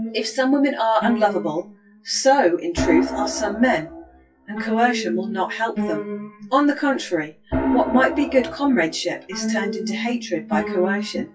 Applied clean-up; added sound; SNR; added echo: classical method WPE with log-MMSE.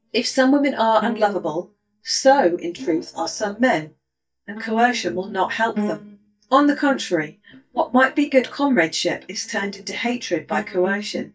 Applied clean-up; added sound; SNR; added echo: neural mask model DeepFilterNet 3.